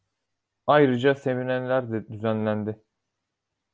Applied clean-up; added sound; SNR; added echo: none; none; none; none.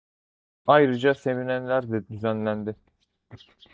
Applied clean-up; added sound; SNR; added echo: neural mask model DeepFilterNet 3.